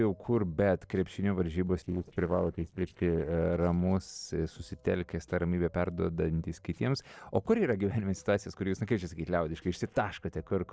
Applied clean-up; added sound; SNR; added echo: neural separator model SepFormer DNS4.